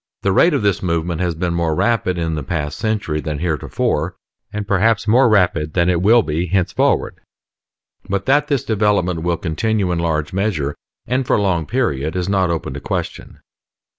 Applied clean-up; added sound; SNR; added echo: none; none; none; none.